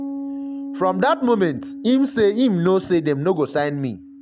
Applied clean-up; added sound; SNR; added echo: none; Piano; 12 dB; none.